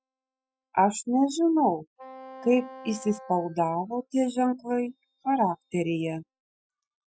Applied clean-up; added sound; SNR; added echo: classical method Wiener filter.